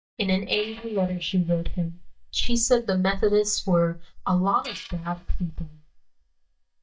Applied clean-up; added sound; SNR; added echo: neural mask model DeepFilterNet 3.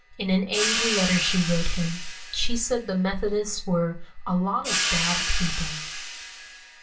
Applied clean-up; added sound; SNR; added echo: none; Cymbal; 5 dB; reverberation time 0.3 s.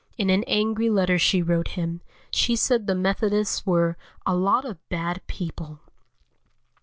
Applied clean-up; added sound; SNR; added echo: none; none; none; none.